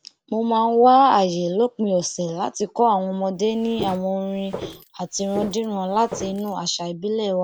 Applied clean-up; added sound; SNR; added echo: none; Walk, footsteps; 14 dB; none.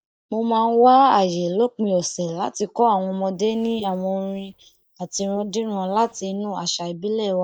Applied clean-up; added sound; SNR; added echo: neural mask model DeepFilterNet 3.